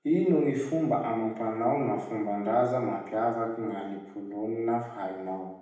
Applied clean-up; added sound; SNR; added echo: none; none; none; reverberation time 0.8 s.